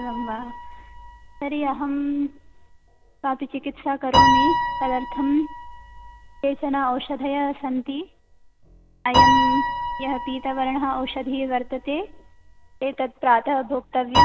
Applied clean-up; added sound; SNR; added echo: none; Piano; 0 dB; none.